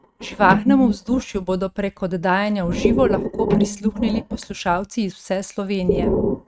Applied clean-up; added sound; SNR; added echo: neural mask model RNNoise.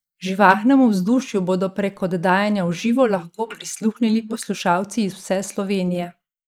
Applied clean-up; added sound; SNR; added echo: neural mask model Resemble Enhance denoiser.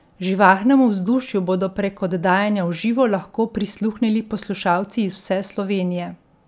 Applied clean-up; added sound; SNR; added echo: none; none; none; none.